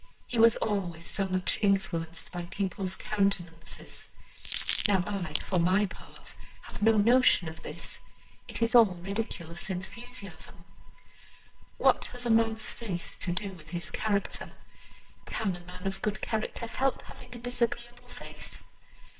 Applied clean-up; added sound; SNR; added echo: neural separator model SepFormer WHAMR!.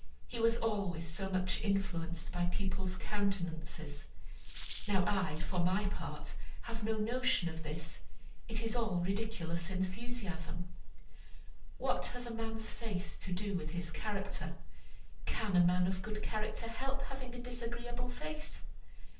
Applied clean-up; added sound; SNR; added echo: neural separator model SepFormer DNS4.